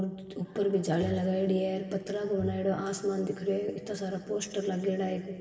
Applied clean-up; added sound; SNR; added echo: none; Bowed string instrument; 14 dB; reverberation time 2.2 s.